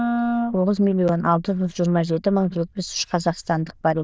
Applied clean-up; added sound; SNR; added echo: neural diffusion model UNIVERSE++.